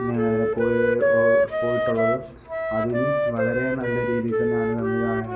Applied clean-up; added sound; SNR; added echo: none; Wind instrument, woodwind instrument; -3 dB; reverberation time 1.0 s.